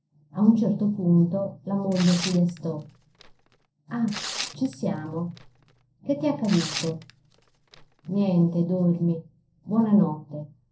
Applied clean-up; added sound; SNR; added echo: none; Tearing; 13 dB; reverberation time 0.3 s.